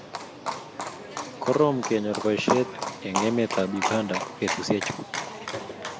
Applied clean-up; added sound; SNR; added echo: none; Livestock, farm animals, working animals; 5 dB; none.